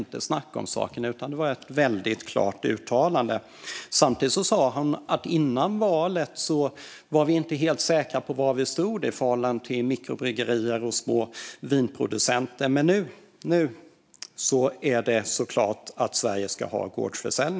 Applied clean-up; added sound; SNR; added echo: none; none; none; none.